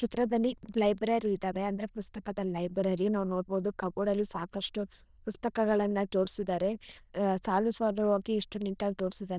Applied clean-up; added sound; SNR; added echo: neural diffusion model UNIVERSE++.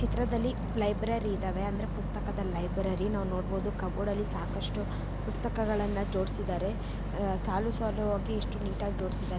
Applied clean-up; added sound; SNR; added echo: none; Boat, Water vehicle; 0 dB; none.